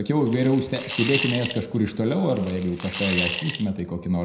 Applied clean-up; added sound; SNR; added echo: none; Coin (dropping) / Glass; 0 dB; reverberation time 0.8 s.